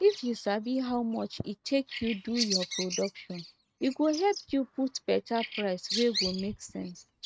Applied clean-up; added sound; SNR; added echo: neural mask model RNNoise.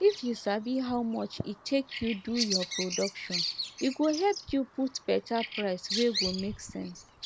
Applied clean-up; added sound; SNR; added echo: none; Bird vocalization, bird call, bird song; 7 dB; none.